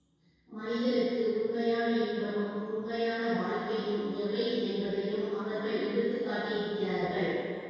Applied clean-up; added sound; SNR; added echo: none; none; none; reverberation time 2.0 s.